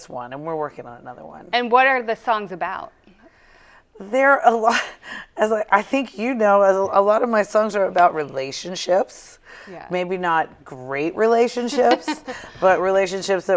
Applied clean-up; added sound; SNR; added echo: none; none; none; none.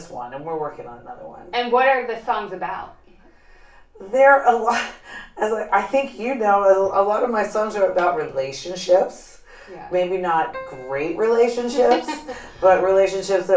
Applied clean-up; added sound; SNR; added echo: none; Keyboard (musical); 19 dB; reverberation time 0.3 s.